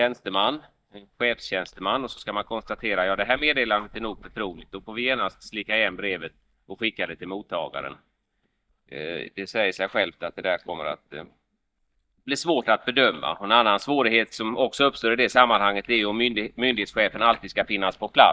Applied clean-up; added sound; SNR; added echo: neural mask model DeepFilterNet 3.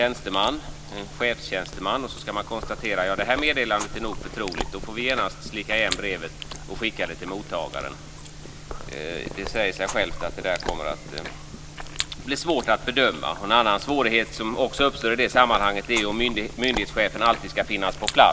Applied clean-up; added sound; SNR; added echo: none; Chewing, mastication; 12 dB; none.